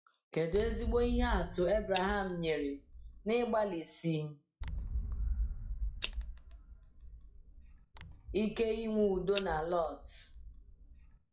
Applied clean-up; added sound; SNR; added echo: classical method log-MMSE.